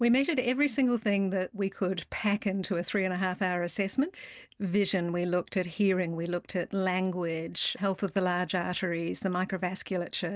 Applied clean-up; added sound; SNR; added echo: none; none; none; none.